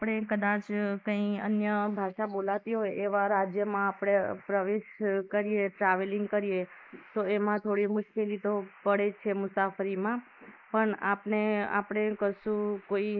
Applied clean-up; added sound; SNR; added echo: neural mask model Resemble Enhance denoiser.